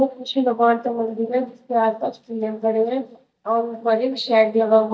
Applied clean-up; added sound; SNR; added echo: neural mask model DeepFilterNet 3.